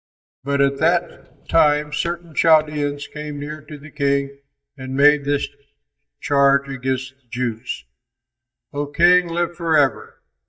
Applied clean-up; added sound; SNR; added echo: neural mask model DeepFilterNet 3.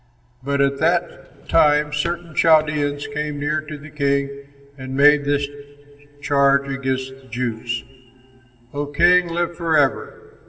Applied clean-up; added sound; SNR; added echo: none; Drawer open or close; 19 dB; reverberation time 2.4 s.